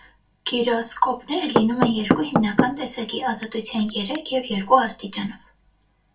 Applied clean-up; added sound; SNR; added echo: none; Knock / Wood; 2 dB; reverberation time 0.2 s.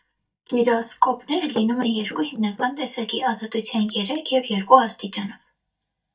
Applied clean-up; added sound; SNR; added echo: neural mask model DeepFilterNet 3.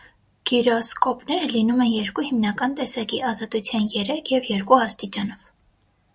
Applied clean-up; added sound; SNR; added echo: none; none; none; none.